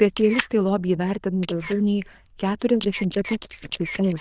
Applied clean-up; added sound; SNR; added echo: neural diffusion model UNIVERSE++.